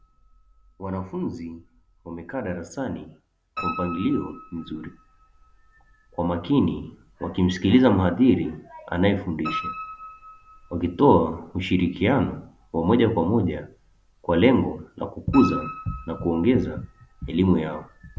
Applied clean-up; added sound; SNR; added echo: none; Piano; 16 dB; none.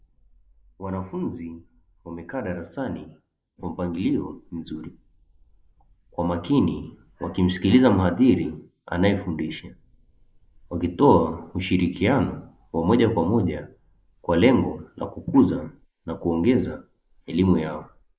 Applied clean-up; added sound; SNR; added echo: neural mask model Resemble Enhance denoiser.